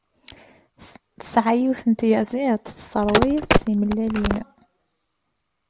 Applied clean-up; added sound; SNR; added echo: none; Telephone; -1 dB; none.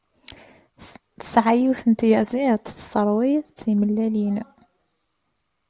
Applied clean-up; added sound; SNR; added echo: none; none; none; none.